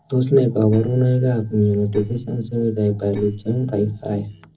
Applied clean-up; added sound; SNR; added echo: neural separator model SepFormer DNS4.